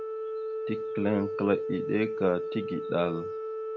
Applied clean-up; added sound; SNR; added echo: none; Organ; 3 dB; none.